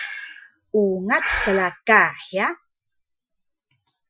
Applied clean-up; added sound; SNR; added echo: classical method Wiener filter.